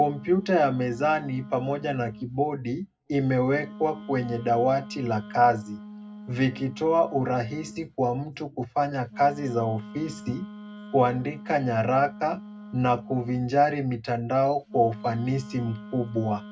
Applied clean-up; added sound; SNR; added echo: none; Wind instrument, woodwind instrument; 16 dB; reverberation time 0.2 s.